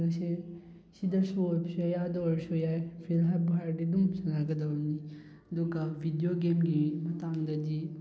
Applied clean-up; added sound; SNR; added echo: none; none; none; none.